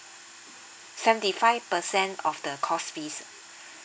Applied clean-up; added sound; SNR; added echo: none; none; none; none.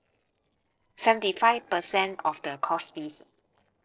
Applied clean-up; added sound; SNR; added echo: neural separator model SepFormer DNS4.